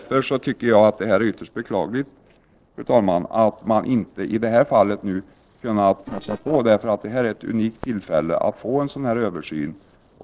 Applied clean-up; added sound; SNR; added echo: neural separator model SepFormer DNS4.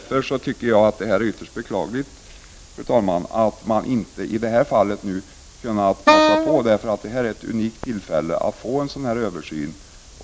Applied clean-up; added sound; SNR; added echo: none; Wind instrument, woodwind instrument; -4 dB; none.